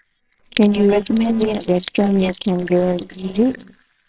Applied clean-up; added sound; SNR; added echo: neural separator model SepFormer WHAMR!.